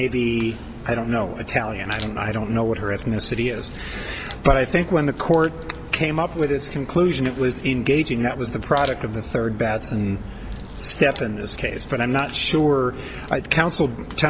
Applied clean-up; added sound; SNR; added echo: none; Crack; 13 dB; none.